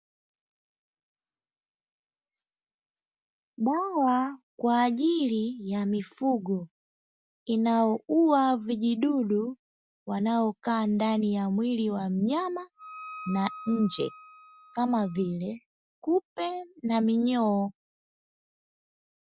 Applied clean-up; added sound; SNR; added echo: none; Wind instrument, woodwind instrument; 16 dB; none.